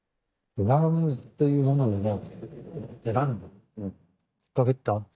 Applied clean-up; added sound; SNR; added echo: neural mask model DeepFilterNet 3.